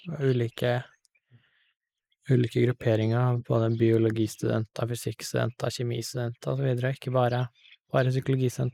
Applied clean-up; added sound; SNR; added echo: neural mask model Resemble Enhance denoiser.